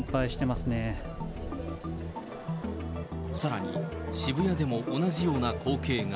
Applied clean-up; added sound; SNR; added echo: none; none; none; none.